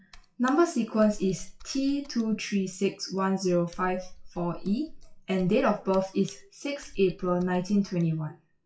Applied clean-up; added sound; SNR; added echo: classical method WPE with log-MMSE.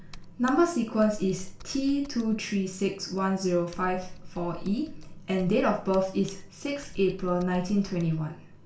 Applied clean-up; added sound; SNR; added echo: none; Computer keyboard; 14 dB; reverberation time 0.3 s.